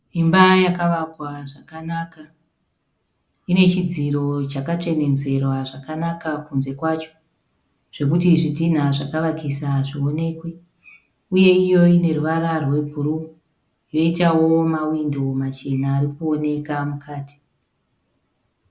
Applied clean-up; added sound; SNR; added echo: none; none; none; none.